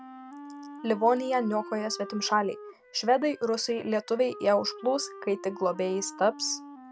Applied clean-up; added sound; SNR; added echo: none; Wind instrument, woodwind instrument; 16 dB; none.